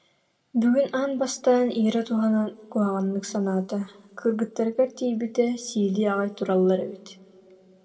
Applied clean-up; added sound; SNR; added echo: none; none; none; reverberation time 1.5 s.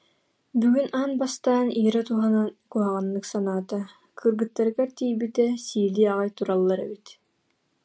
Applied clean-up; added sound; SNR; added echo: none; none; none; none.